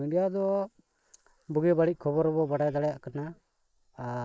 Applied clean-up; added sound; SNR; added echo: neural mask model Resemble Enhance denoiser.